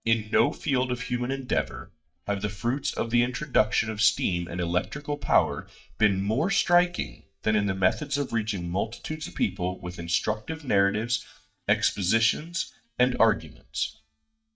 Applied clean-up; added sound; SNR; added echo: neural mask model DeepFilterNet 3.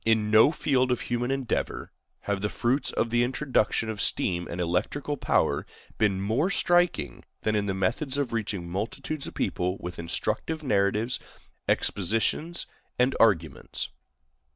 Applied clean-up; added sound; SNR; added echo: none; none; none; none.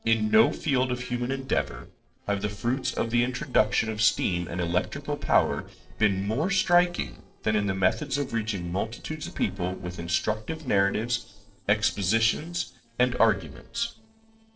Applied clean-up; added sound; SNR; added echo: neural separator model SepFormer DNS4.